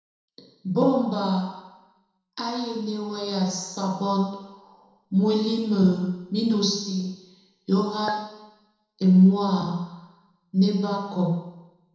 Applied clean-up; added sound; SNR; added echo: neural separator model SepFormer DNS4.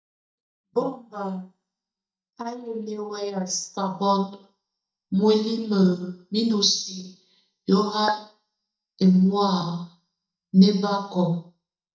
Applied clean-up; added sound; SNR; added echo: neural mask model DeepFilterNet 3.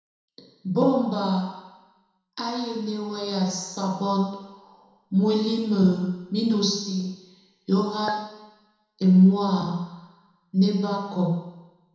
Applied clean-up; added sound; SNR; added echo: none; Chink, clink; 15 dB; reverberation time 1.0 s.